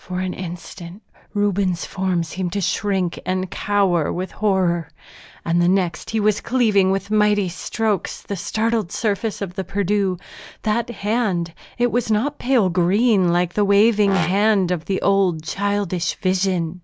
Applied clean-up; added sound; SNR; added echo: none; Brass instrument; 12 dB; none.